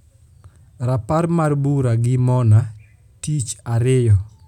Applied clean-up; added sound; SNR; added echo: none; none; none; none.